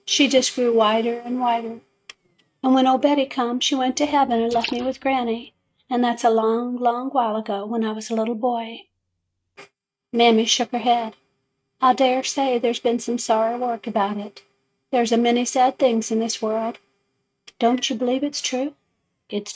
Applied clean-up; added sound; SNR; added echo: neural mask model RNNoise.